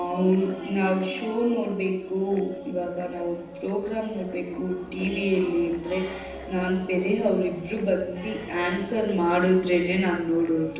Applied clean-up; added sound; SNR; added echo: none; Guitar; 17 dB; reverberation time 0.8 s.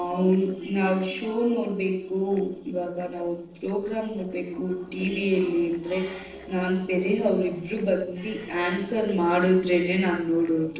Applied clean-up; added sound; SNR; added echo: neural separator model SepFormer DNS4.